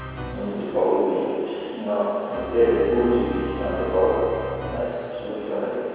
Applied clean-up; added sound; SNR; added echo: none; Organ; 12 dB; reverberation time 2.2 s.